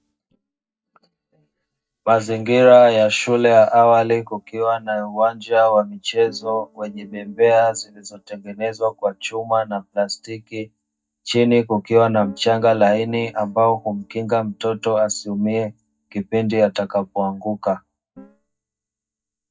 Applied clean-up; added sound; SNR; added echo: neural mask model DeepFilterNet 3.